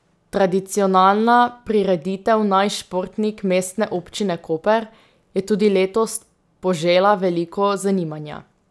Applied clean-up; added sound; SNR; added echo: none; none; none; none.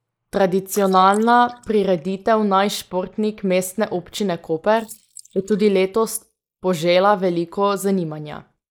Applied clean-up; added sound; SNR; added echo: neural mask model Resemble Enhance denoiser.